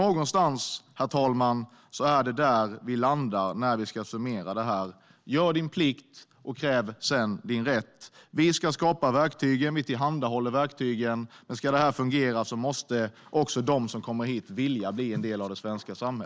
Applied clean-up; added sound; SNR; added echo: none; none; none; none.